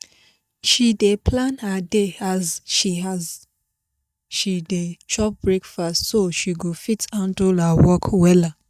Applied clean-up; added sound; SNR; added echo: neural mask model DeepFilterNet 3.